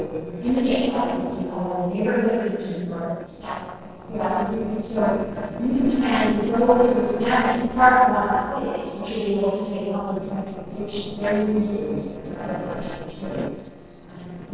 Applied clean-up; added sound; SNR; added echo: neural separator model SepFormer DNS4.